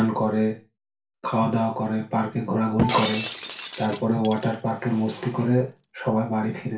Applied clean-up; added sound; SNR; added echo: none; Shatter; 9 dB; reverberation time 0.3 s.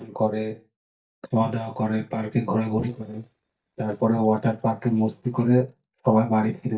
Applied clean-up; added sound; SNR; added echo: neural mask model DeepFilterNet 3.